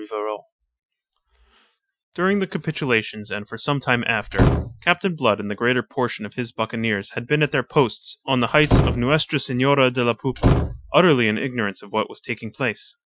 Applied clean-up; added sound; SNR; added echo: classical method Wiener filter.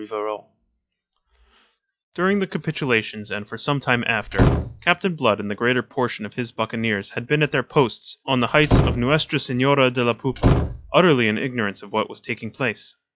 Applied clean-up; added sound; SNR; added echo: classical method log-MMSE.